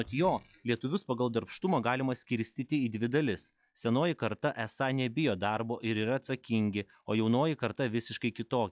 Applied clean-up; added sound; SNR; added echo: classical method log-MMSE.